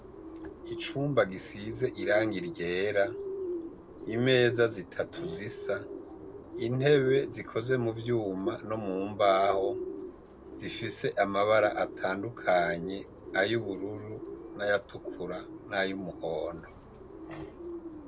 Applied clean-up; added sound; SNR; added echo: none; Bird; 10 dB; none.